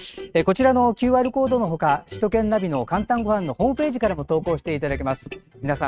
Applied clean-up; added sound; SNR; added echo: neural mask model RNNoise.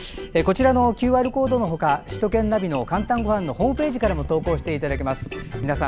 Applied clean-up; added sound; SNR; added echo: none; Wind / Fire; 16 dB; none.